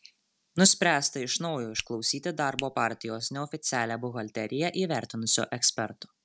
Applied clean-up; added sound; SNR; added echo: none; Finger snapping; 13 dB; none.